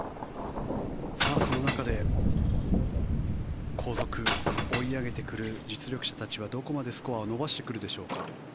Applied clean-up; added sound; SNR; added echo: none; Shatter / Crushing + Thunder; -4 dB; none.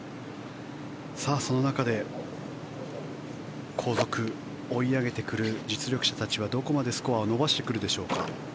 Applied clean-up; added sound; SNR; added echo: none; none; none; none.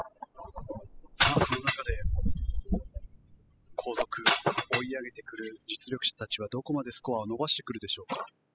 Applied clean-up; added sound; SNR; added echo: classical method spectral subtraction.